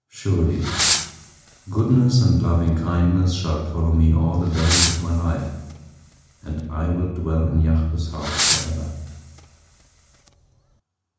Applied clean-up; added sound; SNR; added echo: none; Fireworks; 7 dB; reverberation time 1.0 s.